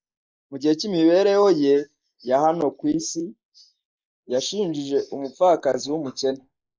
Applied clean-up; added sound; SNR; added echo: neural mask model Resemble Enhance denoiser.